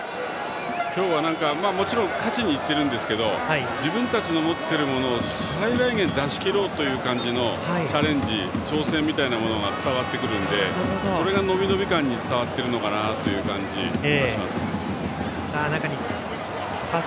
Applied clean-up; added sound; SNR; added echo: none; Trumpet; 14 dB; none.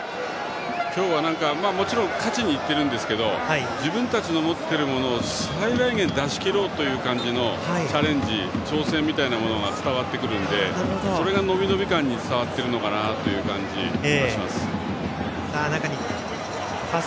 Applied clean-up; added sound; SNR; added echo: none; none; none; none.